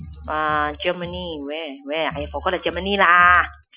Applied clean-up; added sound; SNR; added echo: classical method Wiener filter.